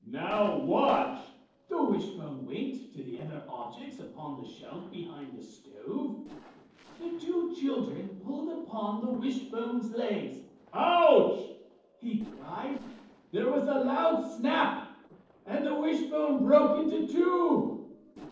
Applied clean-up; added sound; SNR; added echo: neural separator model SepFormer DNS4.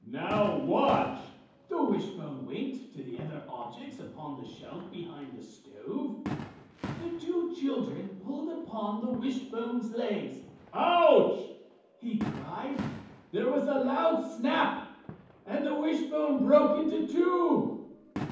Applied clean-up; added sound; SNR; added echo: none; Fireworks; 15 dB; reverberation time 0.9 s.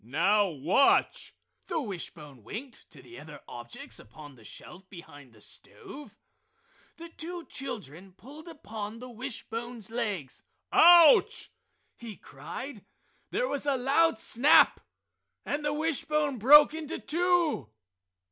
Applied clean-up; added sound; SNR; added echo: none; none; none; none.